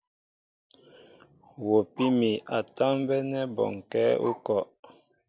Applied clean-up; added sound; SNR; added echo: none; Bark; 18 dB; none.